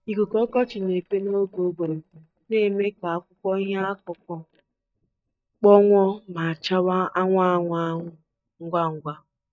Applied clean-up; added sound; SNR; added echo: neural mask model DeepFilterNet 3.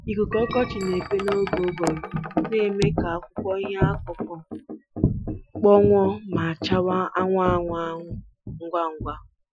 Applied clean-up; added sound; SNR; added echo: classical method Wiener filter.